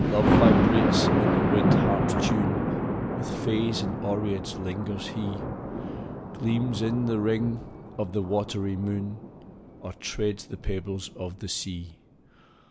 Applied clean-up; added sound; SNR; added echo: none; Thunder; -3 dB; none.